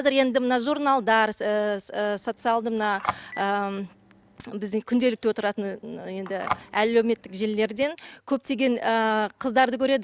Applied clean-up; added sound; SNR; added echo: none; Telephone; 13 dB; none.